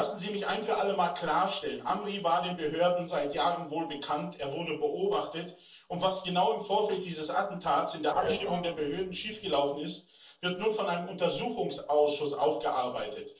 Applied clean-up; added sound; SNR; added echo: neural separator model SepFormer DNS4.